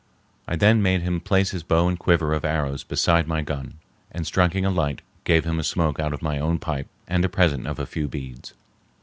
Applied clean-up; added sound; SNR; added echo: none; none; none; none.